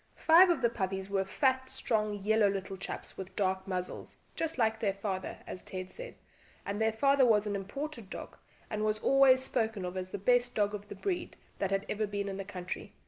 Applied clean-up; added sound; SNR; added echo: none; none; none; none.